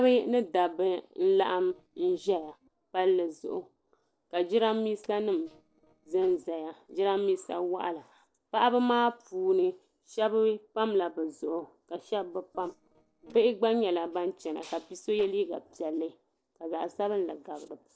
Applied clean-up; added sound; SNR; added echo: neural separator model SepFormer DNS4.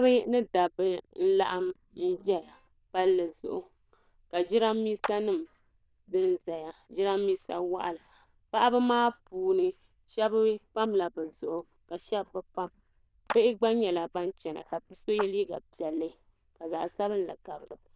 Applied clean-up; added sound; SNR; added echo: neural diffusion model UNIVERSE++.